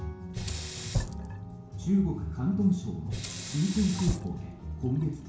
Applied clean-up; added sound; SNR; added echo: none; Sink (filling or washing); 8 dB; reverberation time 0.6 s.